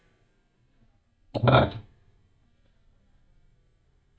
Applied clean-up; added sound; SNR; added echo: neural mask model DeepFilterNet 3.